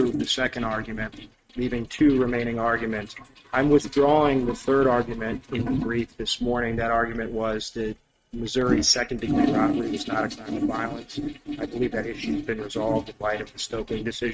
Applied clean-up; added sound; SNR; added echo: neural mask model RNNoise.